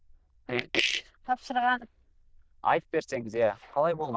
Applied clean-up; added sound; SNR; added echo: neural diffusion model UNIVERSE++.